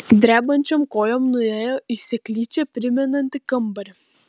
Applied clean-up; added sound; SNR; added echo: none; none; none; none.